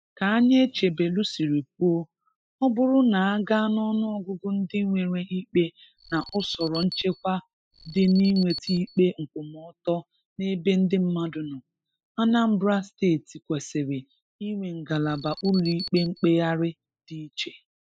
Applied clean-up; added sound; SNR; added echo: classical method spectral subtraction.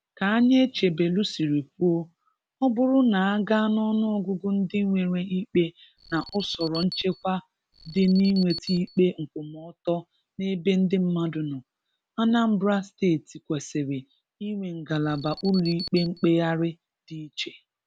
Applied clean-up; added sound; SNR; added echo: none; Alarm; 14 dB; none.